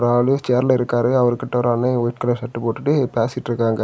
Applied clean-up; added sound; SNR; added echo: none; none; none; none.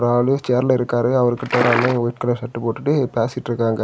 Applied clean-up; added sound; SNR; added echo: none; Liquid; 3 dB; none.